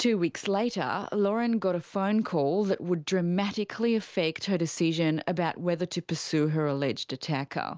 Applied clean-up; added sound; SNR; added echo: none; none; none; none.